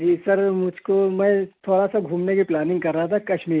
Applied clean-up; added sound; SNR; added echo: none; none; none; none.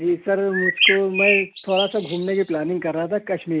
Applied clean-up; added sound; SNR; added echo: none; Bird; 1 dB; none.